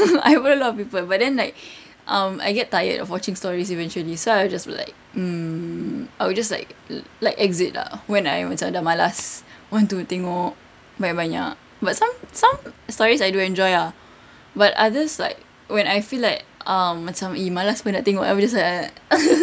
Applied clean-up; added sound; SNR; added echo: none; none; none; none.